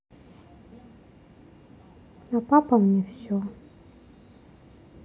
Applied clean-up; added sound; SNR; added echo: none; none; none; none.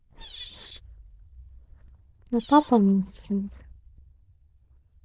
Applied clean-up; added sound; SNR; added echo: neural diffusion model UNIVERSE++.